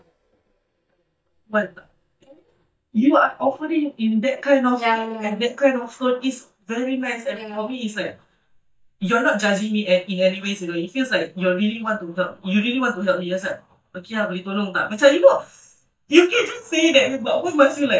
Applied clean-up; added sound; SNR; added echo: neural mask model DeepFilterNet 3.